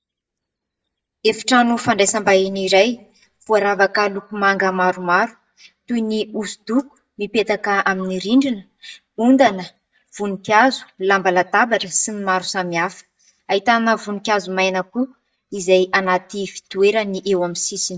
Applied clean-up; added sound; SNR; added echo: neural mask model DeepFilterNet 3.